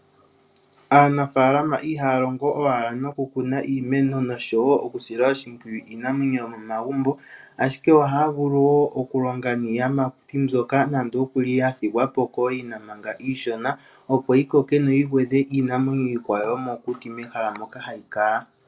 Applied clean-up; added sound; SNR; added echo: none; none; none; none.